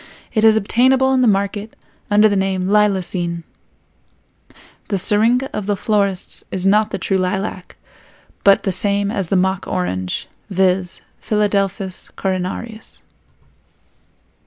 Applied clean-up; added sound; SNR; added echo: none; none; none; none.